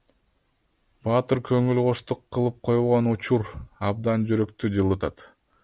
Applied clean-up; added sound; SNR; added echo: none; none; none; none.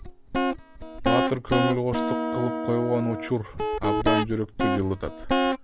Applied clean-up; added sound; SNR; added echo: none; Guitar; -2 dB; none.